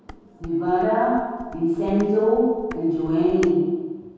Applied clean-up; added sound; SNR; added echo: none; Dishes, pots, and pans; 19 dB; reverberation time 1.2 s.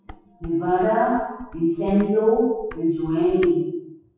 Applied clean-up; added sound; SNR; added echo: classical method WPE with log-MMSE.